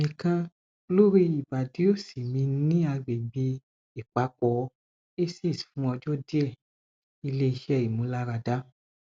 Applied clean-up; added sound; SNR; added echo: none; none; none; none.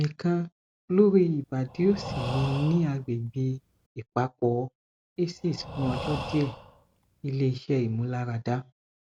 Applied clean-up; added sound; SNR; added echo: none; Breathing; 11 dB; none.